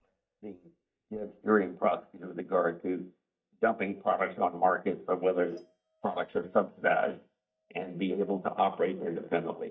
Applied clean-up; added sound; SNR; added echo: neural mask model DeepFilterNet 3.